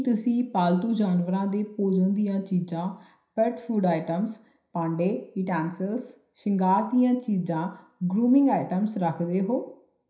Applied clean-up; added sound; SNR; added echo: none; none; none; reverberation time 0.5 s.